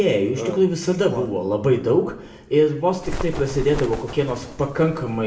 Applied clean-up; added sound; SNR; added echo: none; Bird; 12 dB; reverberation time 0.6 s.